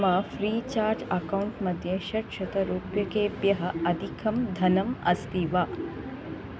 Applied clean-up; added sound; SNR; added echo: none; none; none; none.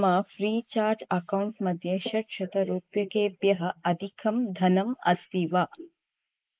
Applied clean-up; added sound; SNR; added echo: neural mask model Resemble Enhance denoiser.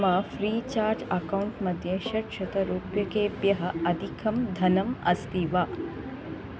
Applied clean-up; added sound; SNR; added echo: none; Bowed string instrument; 18 dB; none.